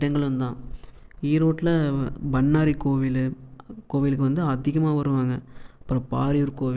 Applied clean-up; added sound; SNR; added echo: none; none; none; none.